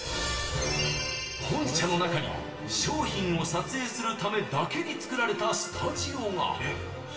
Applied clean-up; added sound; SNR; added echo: none; none; none; reverberation time 1.0 s.